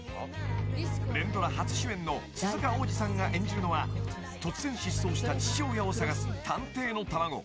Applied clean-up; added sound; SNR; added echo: none; Bowed string instrument; 0 dB; none.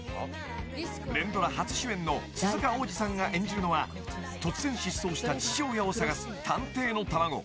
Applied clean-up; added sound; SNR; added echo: none; none; none; none.